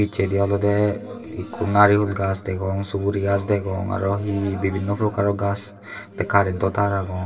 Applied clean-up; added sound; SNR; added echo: none; Piano; 19 dB; reverberation time 2.5 s.